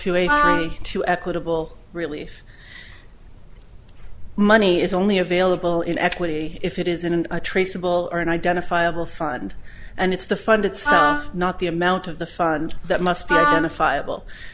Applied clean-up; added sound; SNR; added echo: none; Wind instrument, woodwind instrument; 0 dB; none.